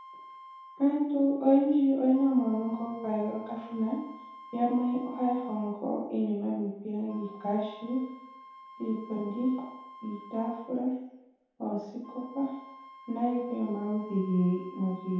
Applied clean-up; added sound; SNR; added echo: none; Wind instrument, woodwind instrument; 20 dB; reverberation time 0.8 s.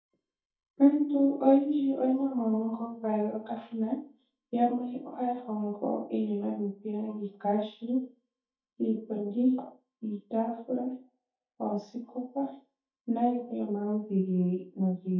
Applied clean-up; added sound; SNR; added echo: neural mask model DeepFilterNet 3.